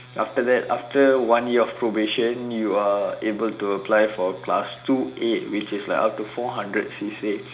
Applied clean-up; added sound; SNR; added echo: none; none; none; reverberation time 0.4 s.